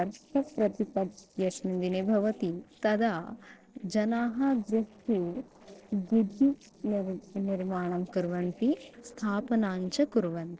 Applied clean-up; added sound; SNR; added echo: neural separator model SepFormer DNS4.